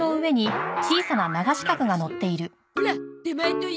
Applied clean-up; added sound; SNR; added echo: none; none; none; none.